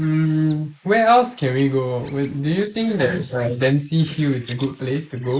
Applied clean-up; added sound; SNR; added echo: neural mask model Resemble Enhance denoiser.